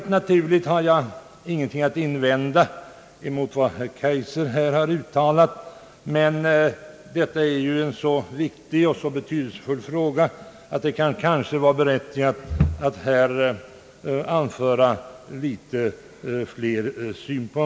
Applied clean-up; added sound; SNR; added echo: none; none; none; none.